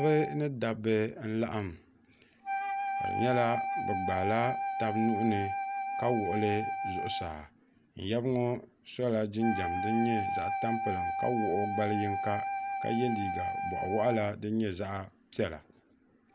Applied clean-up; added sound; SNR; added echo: none; Wind instrument, woodwind instrument; 3 dB; none.